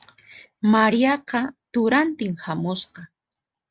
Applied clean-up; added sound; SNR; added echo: none; none; none; none.